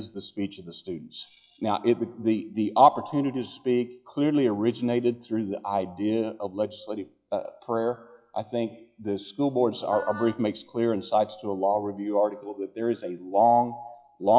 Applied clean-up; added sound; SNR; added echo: classical method log-MMSE.